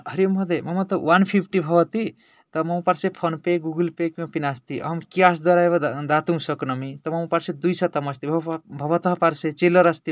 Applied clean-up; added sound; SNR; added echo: none; none; none; none.